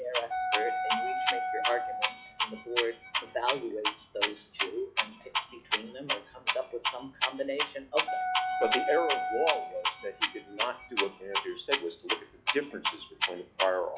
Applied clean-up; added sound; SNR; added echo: classical method log-MMSE.